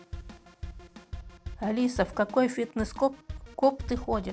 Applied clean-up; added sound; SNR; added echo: none; Drum kit; 11 dB; none.